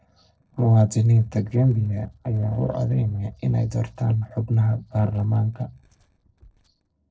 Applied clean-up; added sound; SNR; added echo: neural separator model SepFormer DNS4.